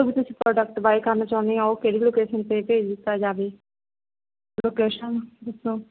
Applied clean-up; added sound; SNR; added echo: none; none; none; none.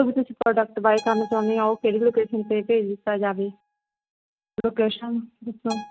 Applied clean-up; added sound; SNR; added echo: neural mask model RNNoise.